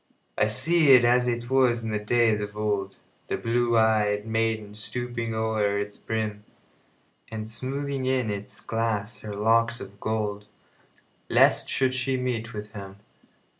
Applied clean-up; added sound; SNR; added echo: none; none; none; none.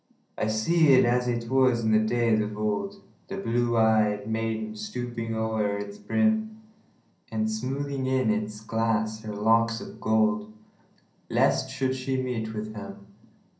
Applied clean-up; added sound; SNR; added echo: none; none; none; reverberation time 0.6 s.